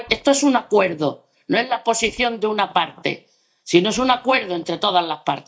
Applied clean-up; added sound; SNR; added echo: neural mask model DeepFilterNet 3.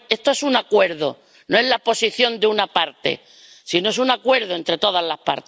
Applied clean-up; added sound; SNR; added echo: none; none; none; none.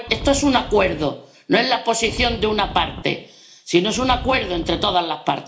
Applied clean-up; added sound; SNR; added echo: none; Wind; 10 dB; reverberation time 0.4 s.